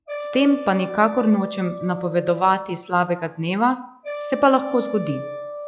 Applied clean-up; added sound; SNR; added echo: classical method log-MMSE.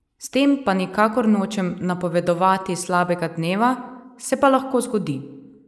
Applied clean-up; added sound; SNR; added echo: neural mask model Resemble Enhance denoiser.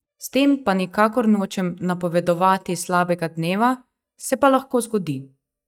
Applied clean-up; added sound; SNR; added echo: neural mask model DeepFilterNet 3.